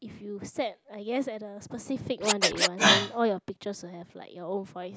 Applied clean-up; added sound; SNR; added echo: none; Scratching (performance technique); -4 dB; none.